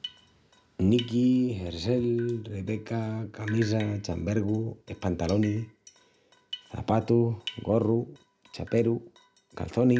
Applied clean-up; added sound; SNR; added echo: none; Drip; 20 dB; none.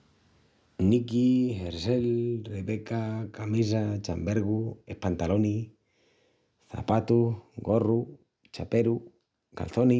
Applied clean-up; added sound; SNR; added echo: none; none; none; none.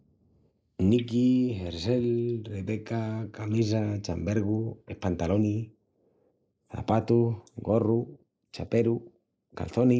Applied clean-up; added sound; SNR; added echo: neural mask model Resemble Enhance denoiser.